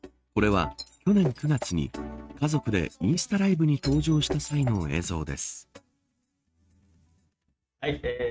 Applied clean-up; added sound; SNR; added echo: neural mask model RNNoise.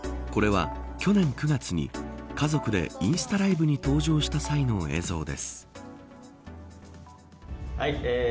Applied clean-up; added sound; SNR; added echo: none; none; none; none.